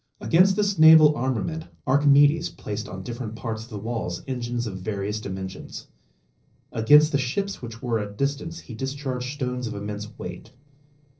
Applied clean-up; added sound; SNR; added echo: neural separator model SepFormer DNS4.